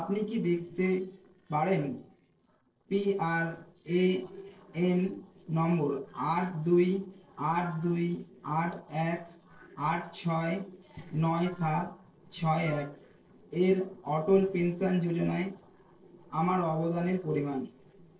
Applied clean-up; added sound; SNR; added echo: neural separator model SepFormer DNS4.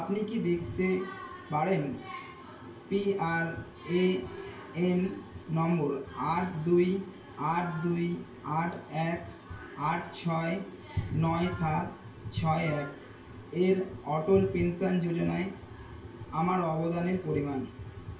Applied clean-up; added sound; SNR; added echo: none; Wind instrument, woodwind instrument; 18 dB; reverberation time 0.3 s.